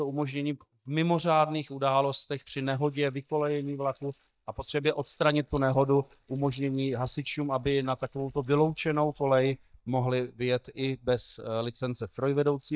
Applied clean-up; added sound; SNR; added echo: neural mask model DeepFilterNet 3.